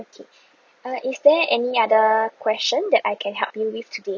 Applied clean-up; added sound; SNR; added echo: none; none; none; none.